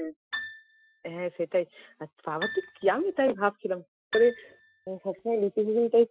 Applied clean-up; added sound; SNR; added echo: classical method Wiener filter.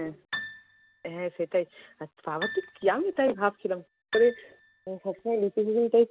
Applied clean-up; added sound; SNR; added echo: none; Piano; 14 dB; none.